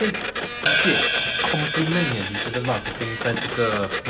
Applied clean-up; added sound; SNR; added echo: none; Hi-hat + Printer; -3 dB; none.